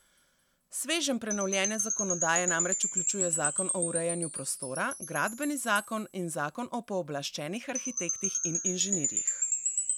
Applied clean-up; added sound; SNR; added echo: none; Wind chime / Percussion; 1 dB; none.